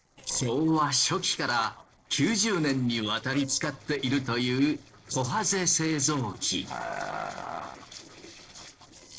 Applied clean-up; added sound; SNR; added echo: neural separator model SepFormer DNS4.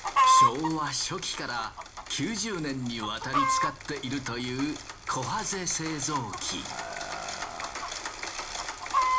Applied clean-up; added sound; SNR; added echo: none; Chicken, rooster; -2 dB; reverberation time 0.4 s.